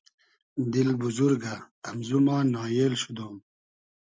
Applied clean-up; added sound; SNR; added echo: none; none; none; none.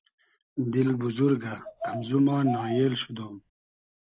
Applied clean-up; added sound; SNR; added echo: none; Bird vocalization, bird call, bird song; 11 dB; none.